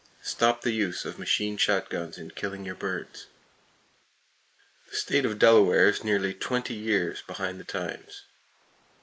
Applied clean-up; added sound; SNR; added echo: neural mask model Resemble Enhance denoiser.